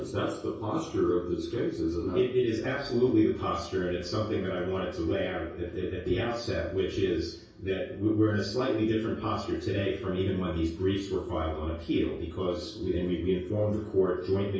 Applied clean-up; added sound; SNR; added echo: none; none; none; reverberation time 0.6 s.